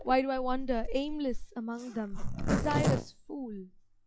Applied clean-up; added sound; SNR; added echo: classical method log-MMSE.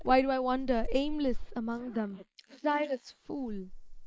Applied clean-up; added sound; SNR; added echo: neural mask model Resemble Enhance denoiser.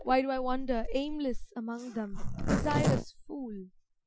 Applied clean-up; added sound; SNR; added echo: classical method Wiener filter.